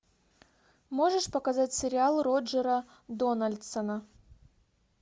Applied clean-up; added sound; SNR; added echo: none; none; none; none.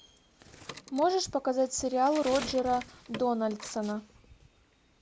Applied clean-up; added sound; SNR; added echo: none; Bird; 16 dB; none.